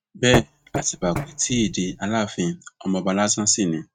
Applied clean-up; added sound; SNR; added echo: neural mask model RNNoise.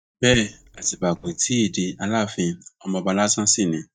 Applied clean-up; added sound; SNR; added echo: neural mask model DeepFilterNet 3.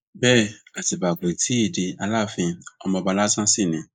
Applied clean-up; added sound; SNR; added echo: neural mask model Resemble Enhance denoiser.